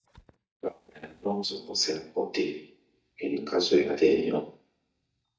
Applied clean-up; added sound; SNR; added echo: neural mask model DeepFilterNet 3.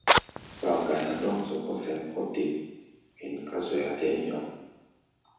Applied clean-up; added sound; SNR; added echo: none; Fire; 3 dB; reverberation time 1.1 s.